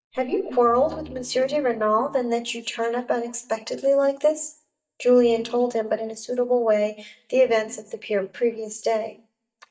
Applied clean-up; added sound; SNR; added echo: neural mask model DeepFilterNet 3.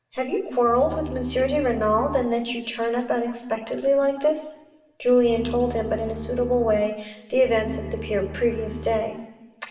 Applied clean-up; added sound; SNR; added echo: none; Bowed string instrument; 12 dB; reverberation time 1.1 s.